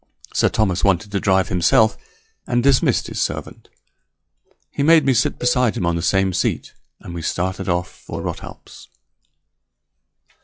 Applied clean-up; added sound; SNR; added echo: classical method log-MMSE.